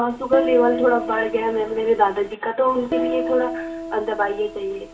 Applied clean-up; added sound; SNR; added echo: none; Piano; 7 dB; reverberation time 0.4 s.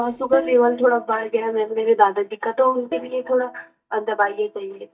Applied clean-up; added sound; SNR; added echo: neural mask model DeepFilterNet 3.